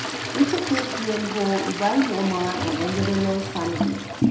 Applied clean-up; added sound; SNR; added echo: none; Toilet flush; 3 dB; reverberation time 0.7 s.